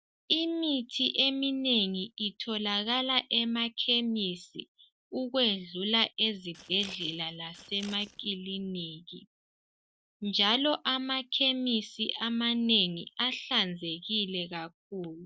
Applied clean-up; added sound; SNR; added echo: none; Scissors; 19 dB; none.